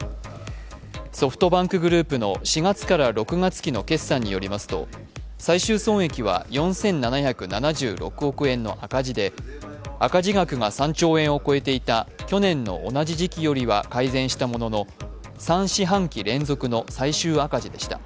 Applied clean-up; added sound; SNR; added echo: none; none; none; none.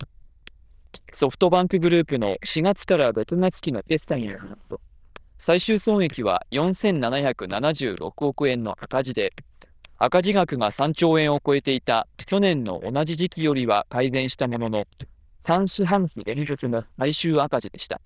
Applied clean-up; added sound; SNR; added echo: neural diffusion model UNIVERSE++.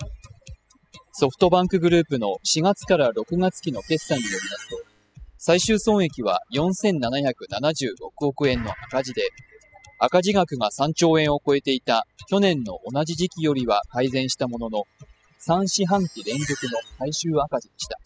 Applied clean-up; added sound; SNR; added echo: classical method spectral subtraction.